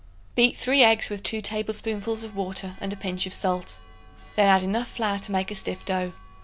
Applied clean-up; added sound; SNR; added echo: none; Church bell; 19 dB; none.